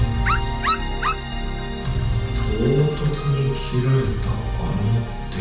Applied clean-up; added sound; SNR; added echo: none; Dog; 5 dB; reverberation time 0.7 s.